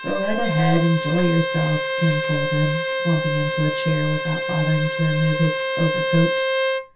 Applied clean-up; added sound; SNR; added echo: none; Bowed string instrument; 2 dB; reverberation time 0.2 s.